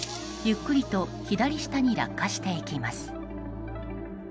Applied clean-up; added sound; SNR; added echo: none; none; none; none.